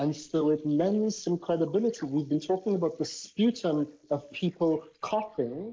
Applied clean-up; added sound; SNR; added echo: neural mask model Resemble Enhance denoiser.